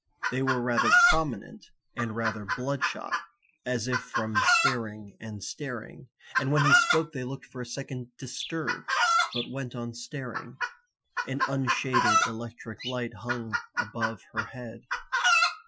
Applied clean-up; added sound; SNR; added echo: classical method Wiener filter.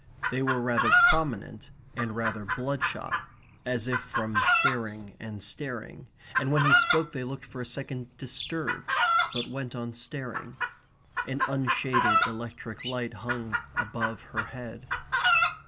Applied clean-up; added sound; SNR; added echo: none; Chicken, rooster; -3 dB; none.